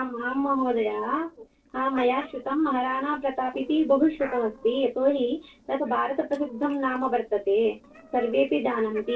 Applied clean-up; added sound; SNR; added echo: neural separator model SepFormer DNS4.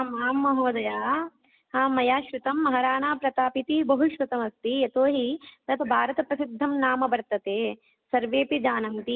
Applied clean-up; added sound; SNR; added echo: none; none; none; none.